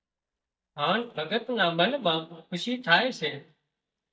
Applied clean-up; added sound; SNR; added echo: neural mask model DeepFilterNet 3.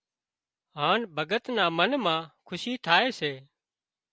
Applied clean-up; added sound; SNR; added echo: none; none; none; none.